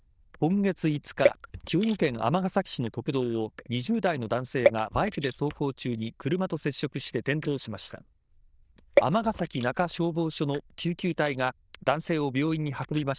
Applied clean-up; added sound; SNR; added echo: neural diffusion model UNIVERSE++.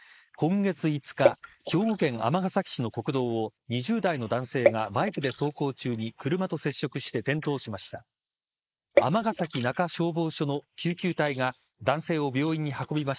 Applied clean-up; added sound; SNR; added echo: neural mask model Resemble Enhance denoiser.